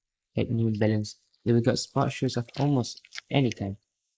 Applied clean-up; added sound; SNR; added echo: neural mask model Resemble Enhance denoiser.